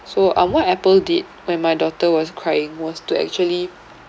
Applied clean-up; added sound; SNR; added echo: none; none; none; none.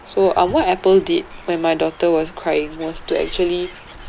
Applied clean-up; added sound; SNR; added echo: none; Animal; 18 dB; none.